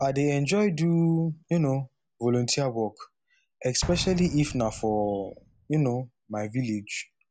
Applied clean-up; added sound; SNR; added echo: none; Explosion; 17 dB; none.